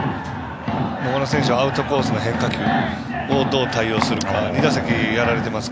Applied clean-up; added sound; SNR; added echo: none; none; none; none.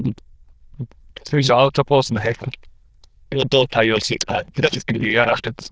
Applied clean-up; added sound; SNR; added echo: neural diffusion model UNIVERSE++.